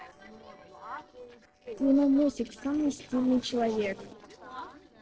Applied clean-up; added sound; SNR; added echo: neural separator model SepFormer DNS4.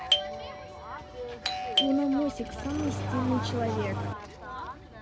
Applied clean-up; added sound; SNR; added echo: none; Engine starting + Doorbell; 1 dB; none.